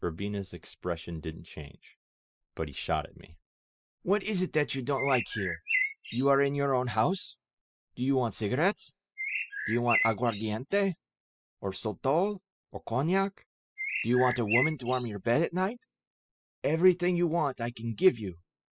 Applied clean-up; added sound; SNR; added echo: classical method spectral subtraction.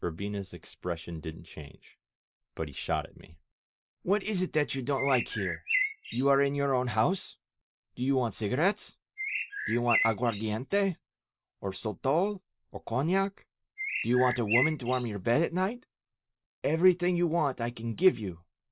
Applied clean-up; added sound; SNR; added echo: none; Bird; 4 dB; none.